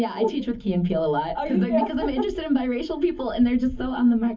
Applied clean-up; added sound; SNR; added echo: none; Wind; 18 dB; reverberation time 0.3 s.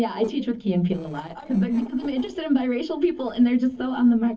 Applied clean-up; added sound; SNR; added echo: neural separator model SepFormer DNS4.